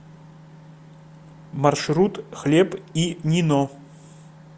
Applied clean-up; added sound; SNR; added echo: none; none; none; none.